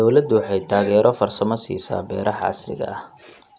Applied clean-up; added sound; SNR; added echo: none; none; none; none.